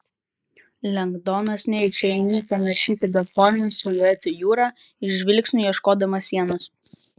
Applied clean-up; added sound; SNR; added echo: neural mask model Resemble Enhance denoiser.